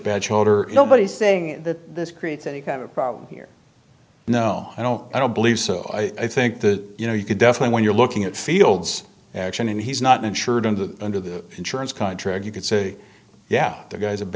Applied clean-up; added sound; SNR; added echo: none; none; none; none.